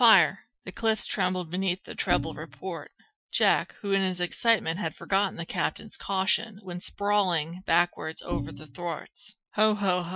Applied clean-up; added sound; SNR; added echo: classical method Wiener filter.